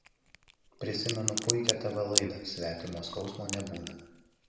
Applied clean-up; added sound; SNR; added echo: none; Crack; 1 dB; reverberation time 0.8 s.